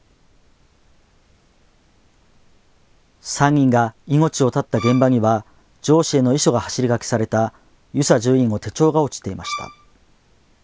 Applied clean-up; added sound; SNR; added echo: none; Bowed string instrument; 12 dB; none.